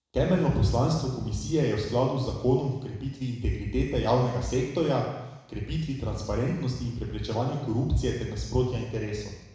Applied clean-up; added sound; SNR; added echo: none; none; none; reverberation time 1.0 s.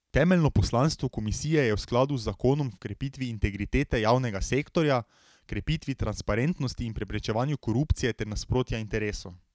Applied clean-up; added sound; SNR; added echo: none; none; none; none.